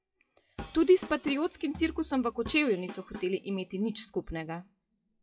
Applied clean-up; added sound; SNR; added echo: classical method WPE with log-MMSE.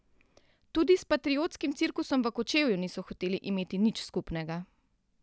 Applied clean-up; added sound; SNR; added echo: none; none; none; none.